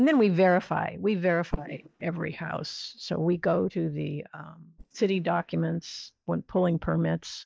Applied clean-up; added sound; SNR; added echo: neural mask model DeepFilterNet 3.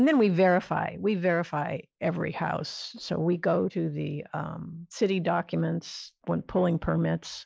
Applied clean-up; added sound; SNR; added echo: none; none; none; none.